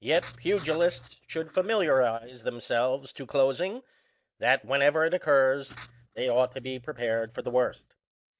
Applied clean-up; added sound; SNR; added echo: neural mask model DeepFilterNet 3.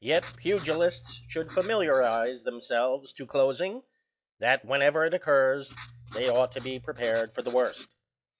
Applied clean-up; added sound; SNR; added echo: classical method log-MMSE.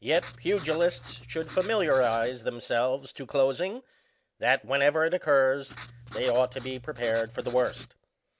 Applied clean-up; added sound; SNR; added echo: none; Writing; 17 dB; none.